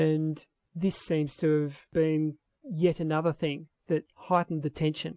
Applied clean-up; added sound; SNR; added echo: none; none; none; none.